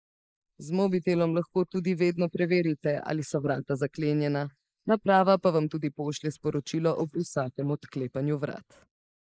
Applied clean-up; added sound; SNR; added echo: neural mask model Resemble Enhance denoiser.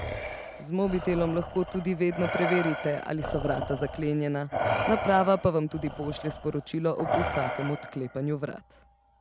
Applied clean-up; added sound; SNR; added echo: none; Respiratory sounds; 5 dB; none.